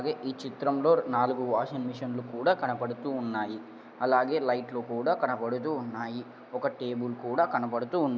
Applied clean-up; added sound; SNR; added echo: none; none; none; none.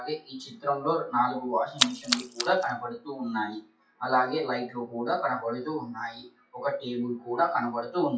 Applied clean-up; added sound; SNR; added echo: classical method WPE with log-MMSE.